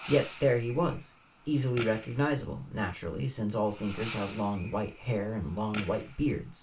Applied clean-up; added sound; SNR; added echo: none; Fireworks; 16 dB; reverberation time 0.3 s.